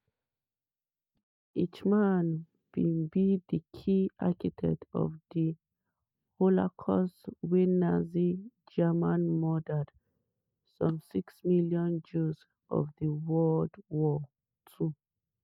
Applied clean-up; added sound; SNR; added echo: neural mask model DeepFilterNet 3.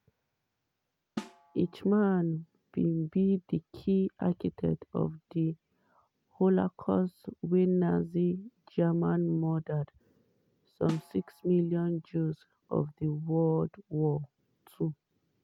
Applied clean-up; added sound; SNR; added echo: none; Snare drum; 17 dB; none.